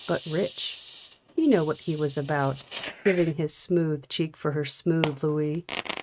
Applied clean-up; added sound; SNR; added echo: neural mask model RNNoise.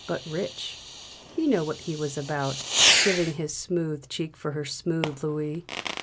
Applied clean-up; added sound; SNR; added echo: none; Fireworks; 0 dB; none.